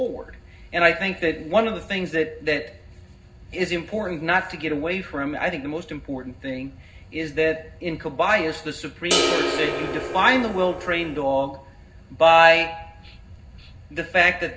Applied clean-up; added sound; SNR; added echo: none; Crash cymbal; 2 dB; reverberation time 0.4 s.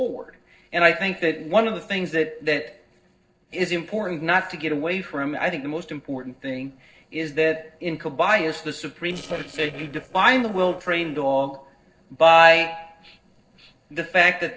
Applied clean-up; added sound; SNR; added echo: neural separator model SepFormer DNS4.